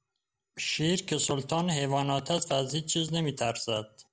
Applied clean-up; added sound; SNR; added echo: none; none; none; none.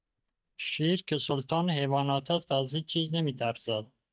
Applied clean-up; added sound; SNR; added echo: neural mask model DeepFilterNet 3.